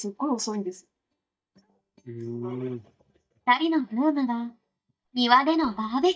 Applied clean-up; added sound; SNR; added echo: neural mask model DeepFilterNet 3.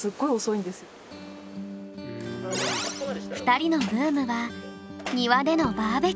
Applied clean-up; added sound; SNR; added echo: none; none; none; none.